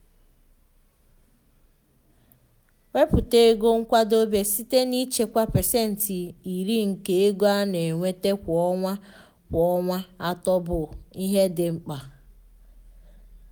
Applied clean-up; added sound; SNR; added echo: none; none; none; none.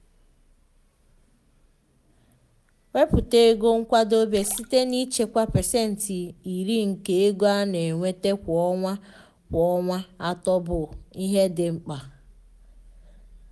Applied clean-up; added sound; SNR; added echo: none; Splash, splatter; 19 dB; none.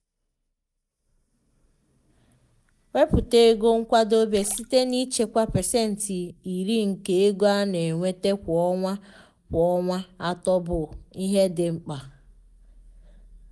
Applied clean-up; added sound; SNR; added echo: neural mask model DeepFilterNet 3.